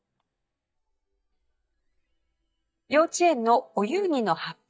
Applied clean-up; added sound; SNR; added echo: neural mask model DeepFilterNet 3.